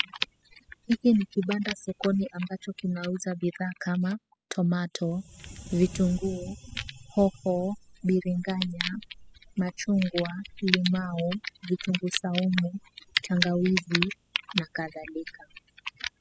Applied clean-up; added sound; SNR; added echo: classical method spectral subtraction.